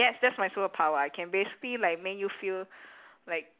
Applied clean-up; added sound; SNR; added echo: none; none; none; none.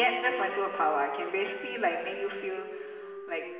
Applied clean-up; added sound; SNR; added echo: none; Wind instrument, woodwind instrument; 10 dB; reverberation time 2.1 s.